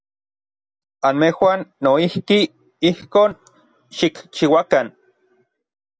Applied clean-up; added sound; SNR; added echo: none; none; none; none.